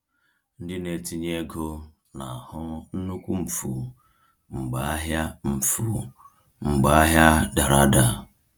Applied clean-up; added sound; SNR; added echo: none; none; none; none.